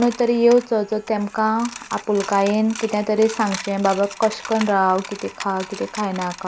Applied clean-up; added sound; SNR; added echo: none; Coin (dropping); 16 dB; none.